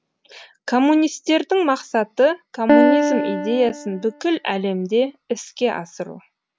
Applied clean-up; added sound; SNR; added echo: none; Piano; 1 dB; none.